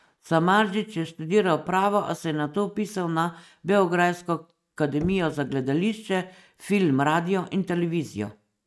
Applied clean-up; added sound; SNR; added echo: neural mask model RNNoise.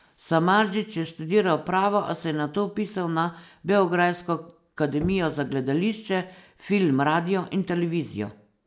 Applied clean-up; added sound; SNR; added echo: none; Knock; 19 dB; none.